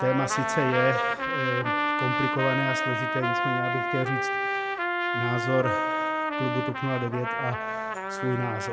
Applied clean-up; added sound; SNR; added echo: none; Trumpet; -2 dB; none.